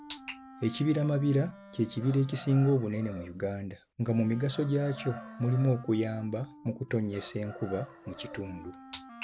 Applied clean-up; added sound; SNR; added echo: none; Wind instrument, woodwind instrument + Chicken, rooster; 17 dB; none.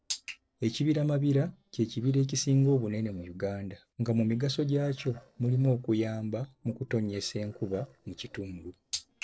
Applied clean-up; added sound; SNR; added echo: neural separator model SepFormer DNS4.